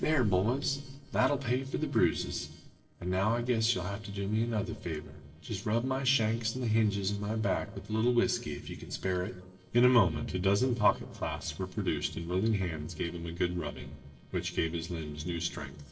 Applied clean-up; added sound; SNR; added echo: neural separator model SepFormer DNS4.